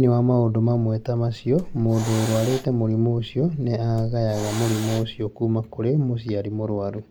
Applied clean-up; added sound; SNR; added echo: none; Hiss; 14 dB; none.